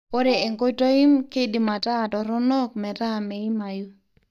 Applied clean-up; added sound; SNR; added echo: neural mask model DeepFilterNet 3.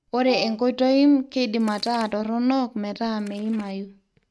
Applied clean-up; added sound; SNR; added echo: neural mask model RNNoise.